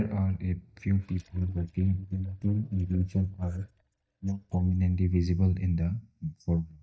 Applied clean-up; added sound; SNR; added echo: neural mask model DeepFilterNet 3.